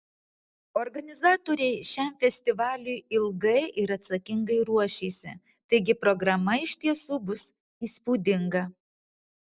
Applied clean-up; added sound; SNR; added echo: none; none; none; none.